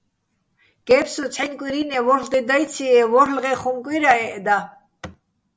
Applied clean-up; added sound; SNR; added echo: none; none; none; none.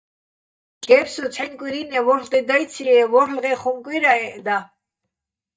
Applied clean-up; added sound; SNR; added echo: neural mask model DeepFilterNet 3.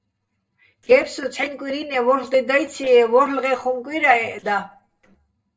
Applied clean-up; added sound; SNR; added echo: neural separator model SepFormer DNS4.